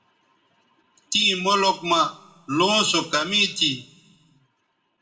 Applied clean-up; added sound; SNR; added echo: none; none; none; reverberation time 0.6 s.